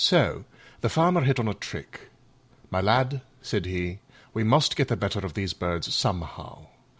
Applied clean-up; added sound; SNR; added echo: none; none; none; none.